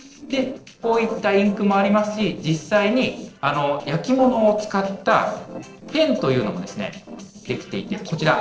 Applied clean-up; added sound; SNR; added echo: neural separator model SepFormer DNS4.